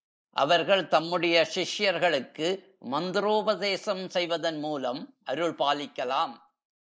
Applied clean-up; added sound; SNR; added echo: neural mask model Resemble Enhance denoiser.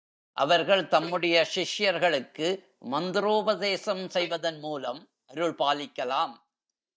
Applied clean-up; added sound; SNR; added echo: neural mask model DeepFilterNet 3.